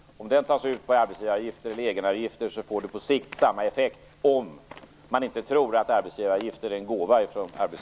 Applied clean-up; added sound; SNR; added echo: none; none; none; none.